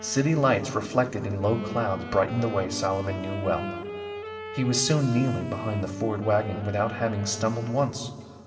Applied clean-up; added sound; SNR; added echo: none; Wind instrument, woodwind instrument; 12 dB; reverberation time 2.3 s.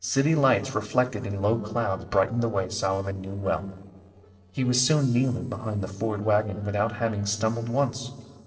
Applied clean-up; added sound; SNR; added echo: neural separator model SepFormer DNS4.